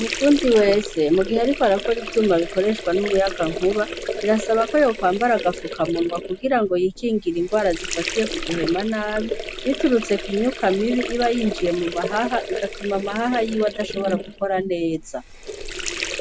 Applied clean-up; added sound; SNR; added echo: none; Sink (filling or washing) / Water; 9 dB; none.